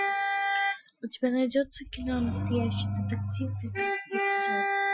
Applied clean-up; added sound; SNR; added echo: classical method Wiener filter.